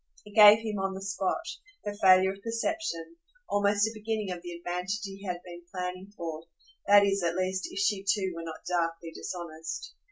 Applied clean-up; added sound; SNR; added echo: none; none; none; none.